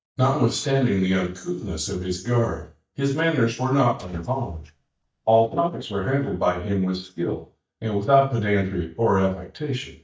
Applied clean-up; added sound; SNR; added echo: neural mask model DeepFilterNet 3.